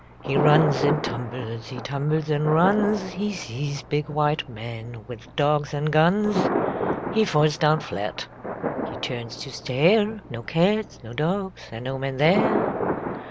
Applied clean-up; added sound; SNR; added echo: none; Thunder; 6 dB; none.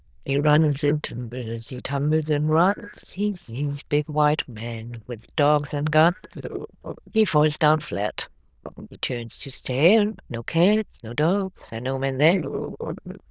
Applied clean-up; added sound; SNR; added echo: neural diffusion model UNIVERSE++.